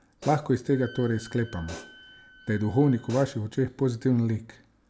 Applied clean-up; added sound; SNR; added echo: none; Wind instrument, woodwind instrument + Hi-hat; 20 dB; none.